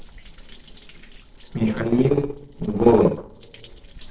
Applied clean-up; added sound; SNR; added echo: neural separator model SepFormer DNS4.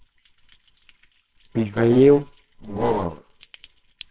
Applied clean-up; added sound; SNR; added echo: neural separator model SepFormer WHAMR!.